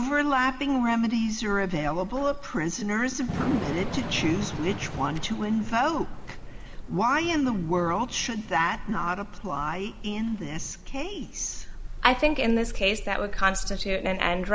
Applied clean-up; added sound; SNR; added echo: none; Thunder / Rain; 9 dB; none.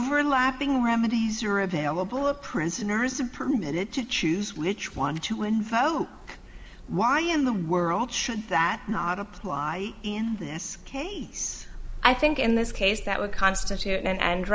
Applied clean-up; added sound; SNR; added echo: none; none; none; none.